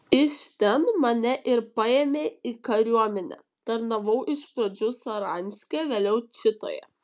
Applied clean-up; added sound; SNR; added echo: none; none; none; none.